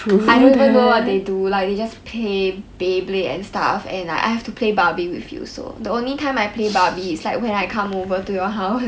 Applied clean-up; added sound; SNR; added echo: none; none; none; none.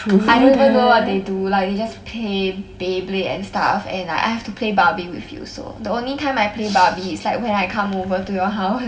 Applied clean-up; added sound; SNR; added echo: none; none; none; reverberation time 1.0 s.